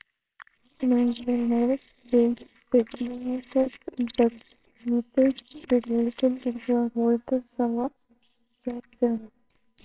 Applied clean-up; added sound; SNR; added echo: neural separator model SepFormer WHAMR!.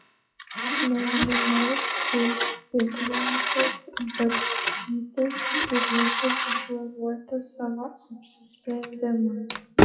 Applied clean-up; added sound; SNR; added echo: classical method WPE with log-MMSE.